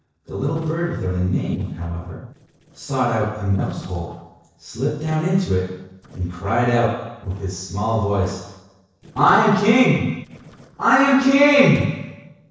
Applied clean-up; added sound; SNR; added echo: neural separator model SepFormer DNS4.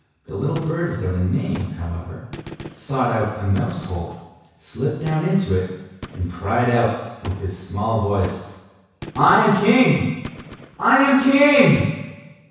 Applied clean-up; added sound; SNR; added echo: none; Gunshot, gunfire; 19 dB; reverberation time 1.1 s.